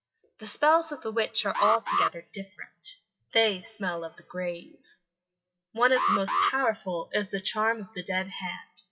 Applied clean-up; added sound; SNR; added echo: classical method WPE with log-MMSE.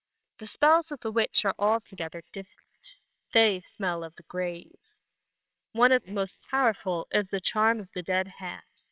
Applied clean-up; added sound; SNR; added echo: neural separator model SepFormer WHAMR!.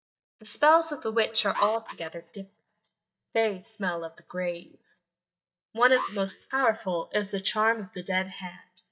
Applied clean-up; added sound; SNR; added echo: neural mask model DeepFilterNet 3.